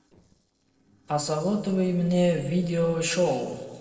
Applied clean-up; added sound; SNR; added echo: neural separator model SepFormer DNS4.